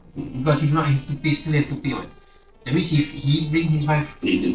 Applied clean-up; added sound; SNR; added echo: neural separator model SepFormer DNS4.